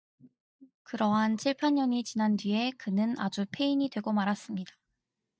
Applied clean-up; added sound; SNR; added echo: neural mask model DeepFilterNet 3.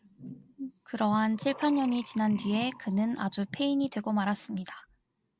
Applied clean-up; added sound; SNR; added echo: none; Breathing; 17 dB; none.